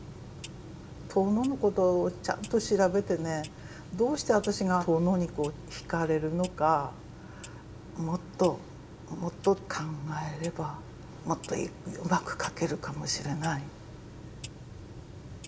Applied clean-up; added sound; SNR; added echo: none; Clock; 17 dB; reverberation time 0.2 s.